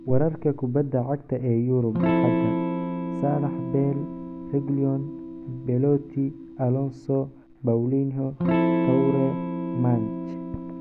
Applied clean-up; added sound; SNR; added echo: none; Electric guitar / Strum; 3 dB; none.